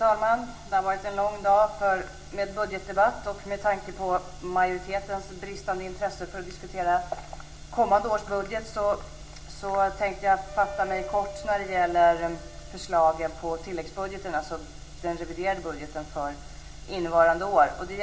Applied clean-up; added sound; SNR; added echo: none; Wind instrument, woodwind instrument; 14 dB; reverberation time 0.7 s.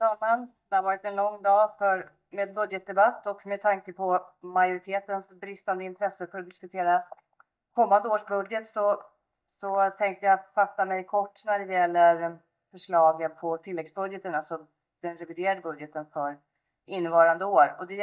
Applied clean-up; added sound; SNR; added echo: neural mask model DeepFilterNet 3.